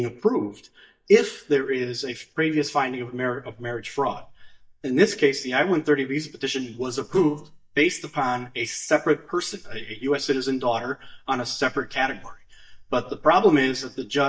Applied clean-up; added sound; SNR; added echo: neural mask model DeepFilterNet 3.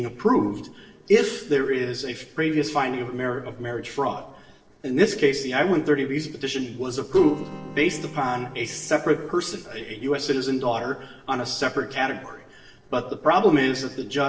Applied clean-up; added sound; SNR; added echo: neural separator model SepFormer DNS4.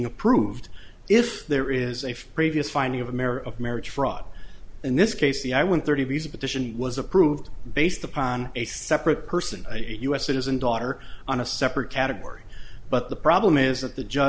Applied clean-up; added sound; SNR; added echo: none; none; none; none.